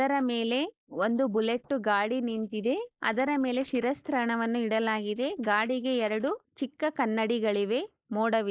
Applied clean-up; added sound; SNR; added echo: neural mask model Resemble Enhance denoiser.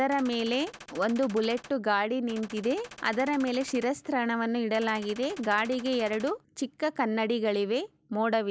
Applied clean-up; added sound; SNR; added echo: none; Gunshot, gunfire; 19 dB; none.